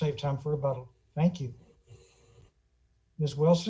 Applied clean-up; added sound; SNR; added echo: none; none; none; none.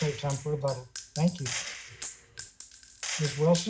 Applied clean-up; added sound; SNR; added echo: none; Gunshot, gunfire; 8 dB; none.